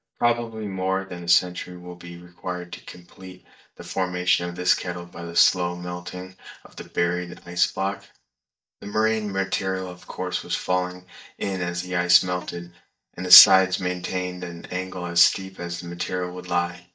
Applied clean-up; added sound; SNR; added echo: neural mask model DeepFilterNet 3.